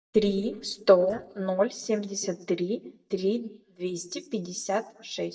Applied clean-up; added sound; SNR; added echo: neural mask model DeepFilterNet 3.